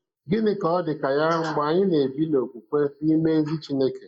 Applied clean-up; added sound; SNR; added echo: neural mask model Resemble Enhance denoiser.